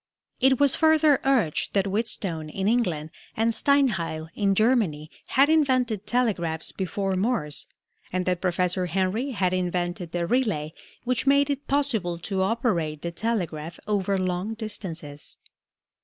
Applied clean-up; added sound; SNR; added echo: none; none; none; none.